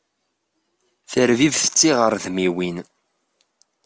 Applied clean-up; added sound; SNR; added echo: none; none; none; none.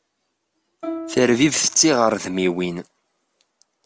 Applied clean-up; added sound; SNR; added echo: none; Plucked string instrument; 13 dB; none.